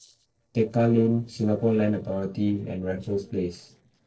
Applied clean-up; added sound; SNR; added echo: neural separator model SepFormer DNS4.